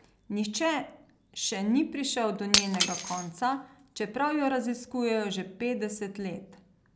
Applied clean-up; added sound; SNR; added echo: none; Shatter; 6 dB; none.